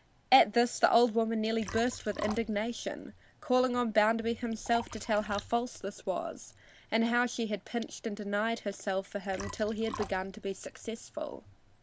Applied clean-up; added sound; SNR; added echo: none; Liquid; 18 dB; none.